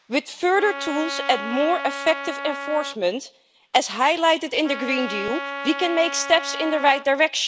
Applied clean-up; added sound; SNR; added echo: none; Trumpet; 10 dB; none.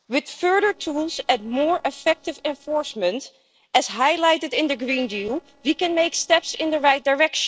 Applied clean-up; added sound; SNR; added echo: neural separator model SepFormer DNS4.